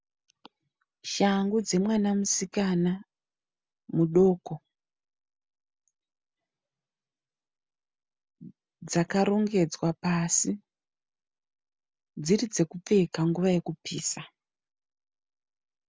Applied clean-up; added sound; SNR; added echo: none; none; none; none.